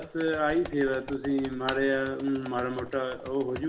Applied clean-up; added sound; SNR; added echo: none; Computer keyboard; 12 dB; reverberation time 0.4 s.